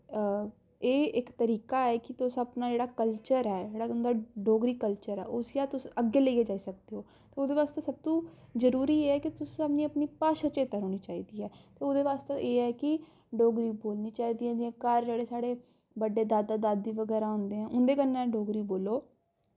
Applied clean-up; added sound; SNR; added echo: none; none; none; none.